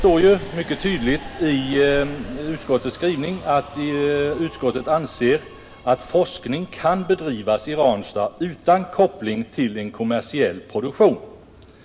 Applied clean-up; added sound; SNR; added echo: none; Subway, metro, underground; 17 dB; reverberation time 1.1 s.